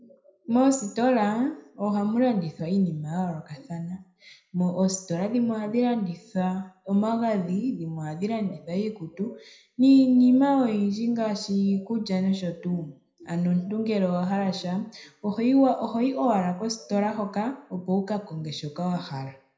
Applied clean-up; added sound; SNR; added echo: none; none; none; reverberation time 0.5 s.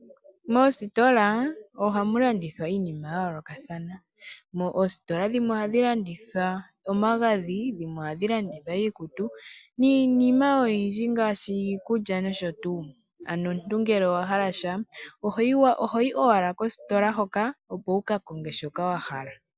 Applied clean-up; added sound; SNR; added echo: none; none; none; none.